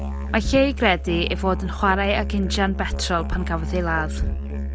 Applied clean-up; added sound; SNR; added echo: none; Musical instrument; 4 dB; none.